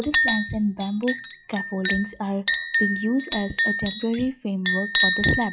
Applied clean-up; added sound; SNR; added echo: classical method log-MMSE.